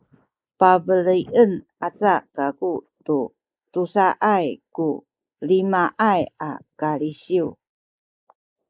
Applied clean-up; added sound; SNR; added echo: neural mask model Resemble Enhance denoiser.